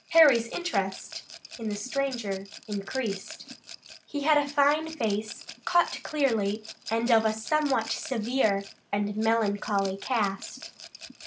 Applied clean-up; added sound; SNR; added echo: none; Rattle / Glass; 17 dB; none.